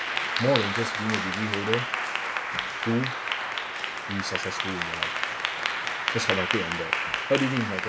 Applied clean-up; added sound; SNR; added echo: none; Applause / Clapping; -1 dB; none.